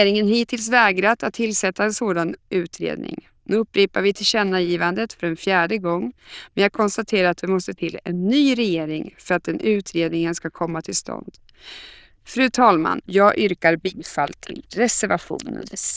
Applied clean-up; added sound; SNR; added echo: neural diffusion model UNIVERSE++.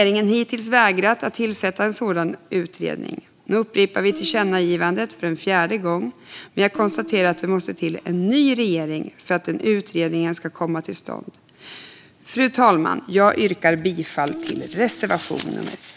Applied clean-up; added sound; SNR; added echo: none; Guitar; 16 dB; none.